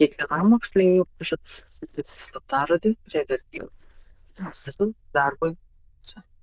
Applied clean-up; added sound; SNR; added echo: neural diffusion model UNIVERSE++.